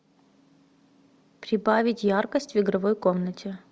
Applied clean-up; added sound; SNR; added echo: none; none; none; none.